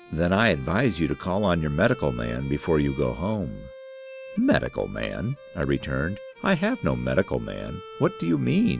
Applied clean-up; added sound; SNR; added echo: none; Bowed string instrument; 18 dB; none.